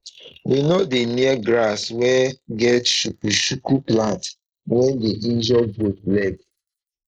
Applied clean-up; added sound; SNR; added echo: neural mask model Resemble Enhance denoiser.